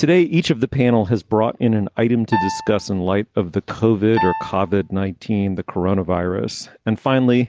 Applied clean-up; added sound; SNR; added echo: none; Piano; 9 dB; none.